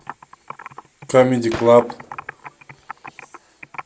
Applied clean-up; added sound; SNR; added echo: none; Gunshot, gunfire + Computer keyboard; 15 dB; none.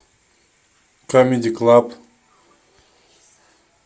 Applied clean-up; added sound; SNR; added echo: none; none; none; none.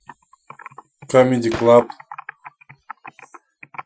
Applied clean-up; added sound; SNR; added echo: classical method Wiener filter.